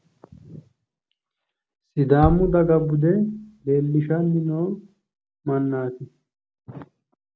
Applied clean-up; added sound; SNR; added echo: none; Bass drum; 11 dB; none.